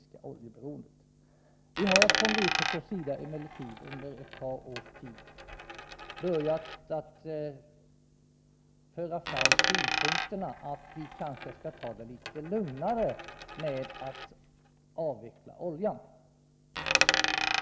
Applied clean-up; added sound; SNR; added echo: none; Coin (dropping); -2 dB; none.